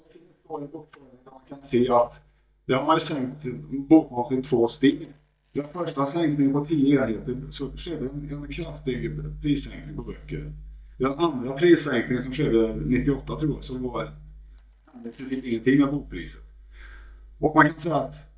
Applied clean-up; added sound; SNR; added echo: neural mask model DeepFilterNet 3.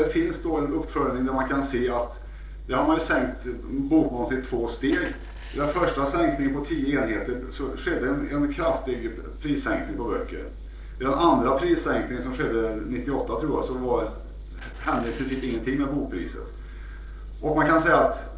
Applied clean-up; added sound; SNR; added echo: neural separator model SepFormer DNS4.